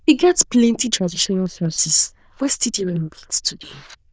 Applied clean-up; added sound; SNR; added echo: neural diffusion model UNIVERSE++.